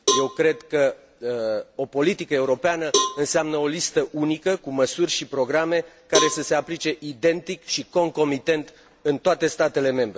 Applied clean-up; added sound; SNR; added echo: none; Cowbell; 6 dB; none.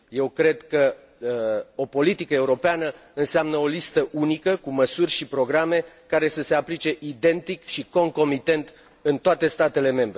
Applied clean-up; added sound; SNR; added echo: none; none; none; none.